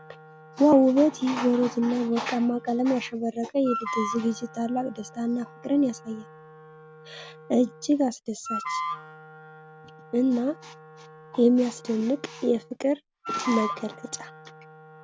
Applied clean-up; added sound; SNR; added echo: none; Wind instrument, woodwind instrument; 13 dB; none.